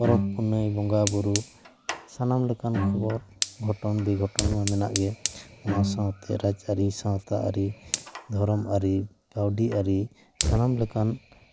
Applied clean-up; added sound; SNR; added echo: none; Fire + Bowed string instrument; 6 dB; none.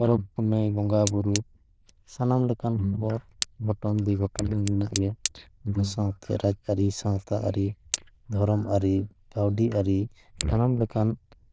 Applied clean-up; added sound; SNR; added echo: neural diffusion model UNIVERSE++.